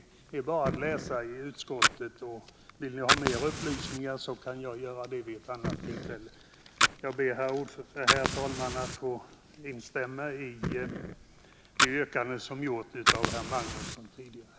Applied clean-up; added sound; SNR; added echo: none; Fire; -1 dB; none.